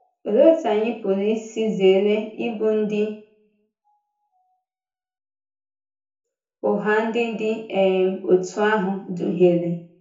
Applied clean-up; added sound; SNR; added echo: none; none; none; reverberation time 0.5 s.